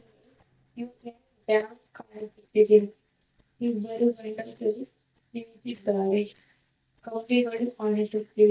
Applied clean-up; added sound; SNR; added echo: neural mask model DeepFilterNet 3.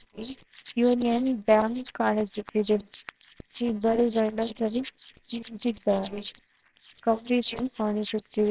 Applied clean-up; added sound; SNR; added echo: neural separator model SepFormer WHAMR!.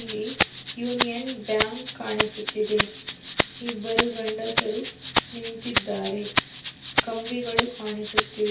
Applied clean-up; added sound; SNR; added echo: none; Rattle (instrument); -1 dB; reverberation time 0.3 s.